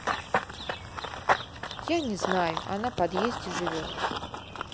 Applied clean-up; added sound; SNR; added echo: none; Run / Bird vocalization, bird call, bird song; -1 dB; none.